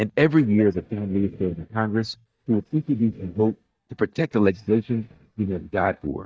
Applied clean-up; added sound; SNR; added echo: neural mask model DeepFilterNet 3.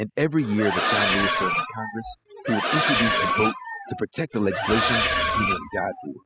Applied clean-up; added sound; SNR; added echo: classical method spectral subtraction.